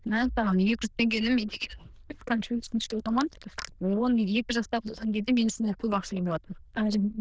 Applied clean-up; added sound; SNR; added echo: neural diffusion model UNIVERSE++.